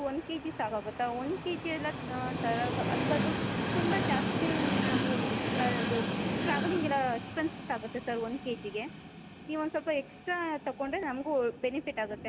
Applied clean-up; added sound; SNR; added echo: none; Train; 0 dB; none.